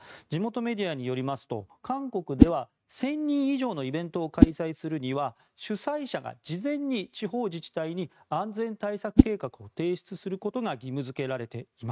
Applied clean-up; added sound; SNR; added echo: neural mask model RNNoise.